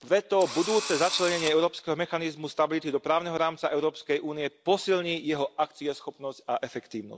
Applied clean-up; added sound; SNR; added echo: none; Engine / Drill; 8 dB; none.